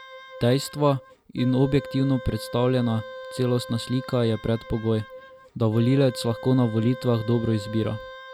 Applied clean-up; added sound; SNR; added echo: none; Wind instrument, woodwind instrument; 15 dB; none.